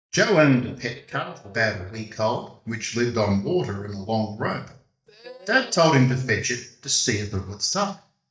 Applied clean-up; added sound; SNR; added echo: neural mask model DeepFilterNet 3.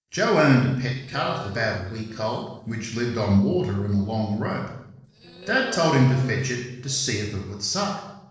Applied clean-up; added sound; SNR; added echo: neural separator model SepFormer DNS4.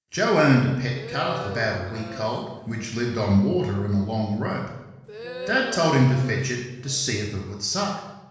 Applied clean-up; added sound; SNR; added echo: none; Crowd; 14 dB; reverberation time 1.1 s.